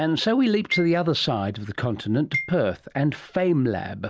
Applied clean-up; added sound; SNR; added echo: none; Marimba, xylophone; 12 dB; none.